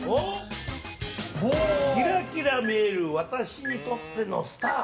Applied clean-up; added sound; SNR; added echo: none; none; none; none.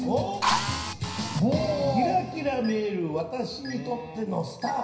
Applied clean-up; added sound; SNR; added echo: none; Drill; 1 dB; reverberation time 0.9 s.